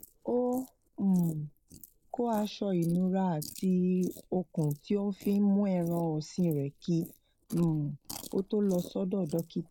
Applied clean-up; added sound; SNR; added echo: neural mask model Resemble Enhance denoiser.